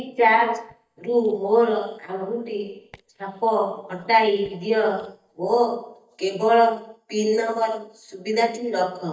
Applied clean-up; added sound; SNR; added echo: neural mask model DeepFilterNet 3.